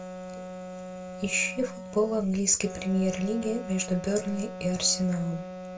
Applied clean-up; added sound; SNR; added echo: none; Wind instrument, woodwind instrument; 10 dB; reverberation time 0.2 s.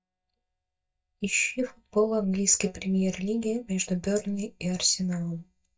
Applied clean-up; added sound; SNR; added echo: neural mask model DeepFilterNet 3.